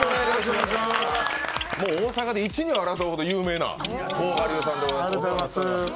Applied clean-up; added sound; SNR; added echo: none; Clock; 15 dB; none.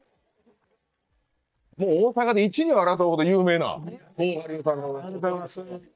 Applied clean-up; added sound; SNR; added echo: neural mask model DeepFilterNet 3.